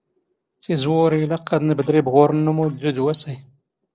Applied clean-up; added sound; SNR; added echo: neural separator model SepFormer DNS4.